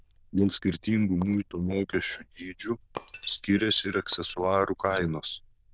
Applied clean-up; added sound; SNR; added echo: neural diffusion model UNIVERSE++.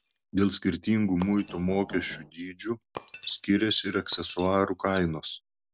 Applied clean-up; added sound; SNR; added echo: none; Shatter + Knock; 19 dB; none.